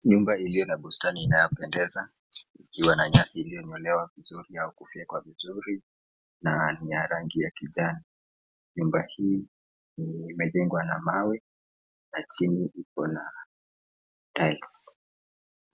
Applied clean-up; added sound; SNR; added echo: none; none; none; none.